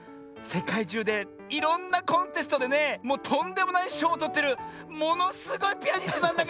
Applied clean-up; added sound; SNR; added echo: none; none; none; none.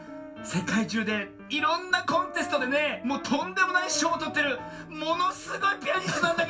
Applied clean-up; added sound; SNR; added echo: none; Brass instrument; 17 dB; reverberation time 0.2 s.